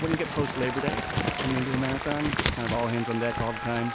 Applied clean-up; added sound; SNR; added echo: none; Applause + Crumpling, crinkling; 1 dB; none.